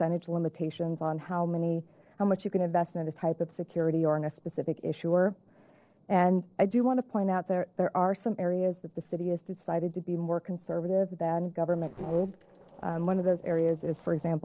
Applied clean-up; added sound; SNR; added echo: neural separator model SepFormer DNS4.